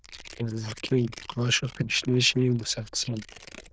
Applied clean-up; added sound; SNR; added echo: neural diffusion model UNIVERSE++.